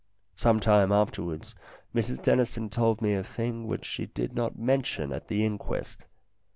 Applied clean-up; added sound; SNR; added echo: none; none; none; none.